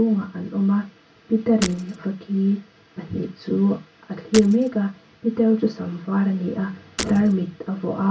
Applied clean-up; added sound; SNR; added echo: none; Shatter; 12 dB; reverberation time 0.2 s.